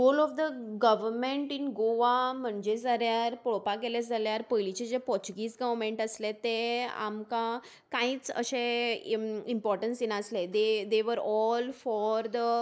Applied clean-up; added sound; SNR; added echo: none; none; none; none.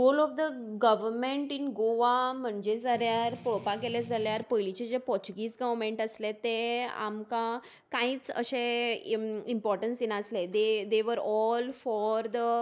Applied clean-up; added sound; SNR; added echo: none; Strum; 16 dB; none.